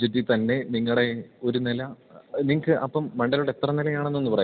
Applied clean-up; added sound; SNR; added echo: none; none; none; none.